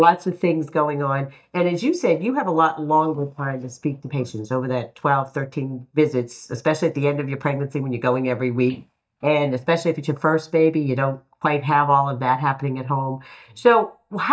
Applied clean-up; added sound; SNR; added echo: neural mask model DeepFilterNet 3.